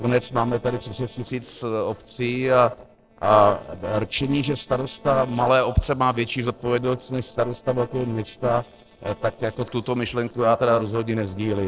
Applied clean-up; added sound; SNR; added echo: neural separator model SepFormer DNS4.